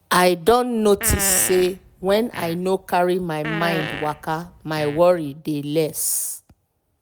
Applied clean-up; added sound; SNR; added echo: none; Fart; 11 dB; none.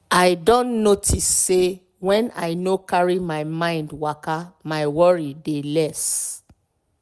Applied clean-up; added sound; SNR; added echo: none; none; none; none.